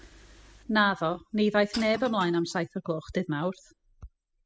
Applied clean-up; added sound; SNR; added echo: classical method spectral subtraction.